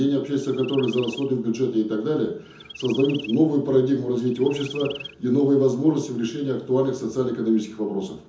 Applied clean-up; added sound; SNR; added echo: none; Chirp, tweet; 16 dB; reverberation time 0.6 s.